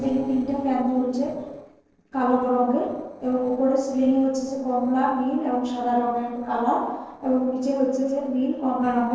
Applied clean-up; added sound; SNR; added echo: neural separator model SepFormer DNS4.